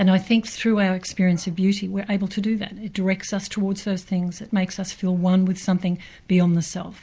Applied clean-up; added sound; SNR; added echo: none; none; none; none.